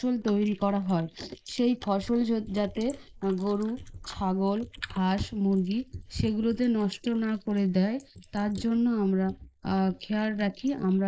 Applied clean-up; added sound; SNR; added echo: neural mask model Resemble Enhance denoiser.